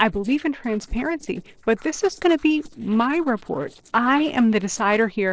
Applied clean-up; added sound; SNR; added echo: neural separator model SepFormer DNS4.